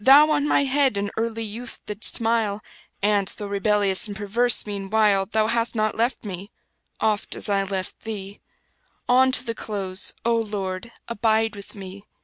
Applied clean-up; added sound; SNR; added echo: none; none; none; none.